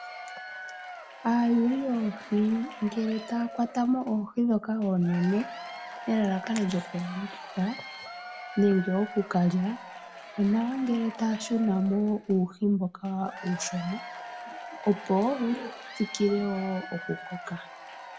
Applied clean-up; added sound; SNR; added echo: none; Applause / Crowd / Cheering; 14 dB; reverberation time 0.4 s.